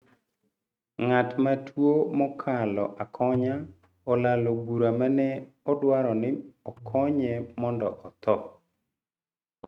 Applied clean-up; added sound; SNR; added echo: neural mask model RNNoise.